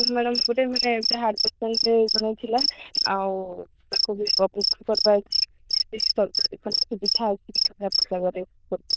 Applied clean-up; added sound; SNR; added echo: neural diffusion model UNIVERSE++.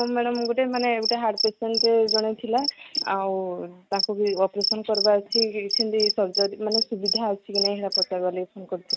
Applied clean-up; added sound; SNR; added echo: neural mask model RNNoise.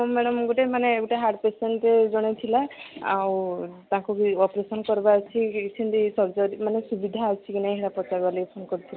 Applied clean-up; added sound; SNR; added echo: none; none; none; none.